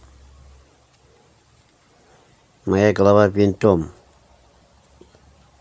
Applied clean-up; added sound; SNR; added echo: none; none; none; none.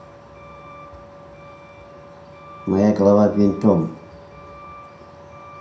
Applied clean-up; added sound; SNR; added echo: none; Truck; 19 dB; reverberation time 0.5 s.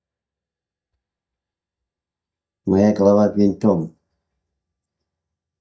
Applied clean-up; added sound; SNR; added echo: neural mask model DeepFilterNet 3.